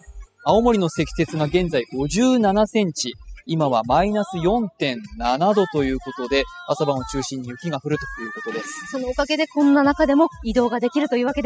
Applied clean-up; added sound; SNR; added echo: classical method spectral subtraction.